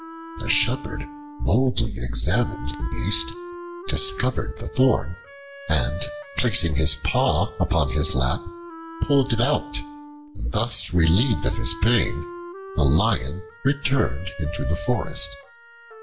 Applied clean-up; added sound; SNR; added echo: none; Wind instrument, woodwind instrument; 15 dB; none.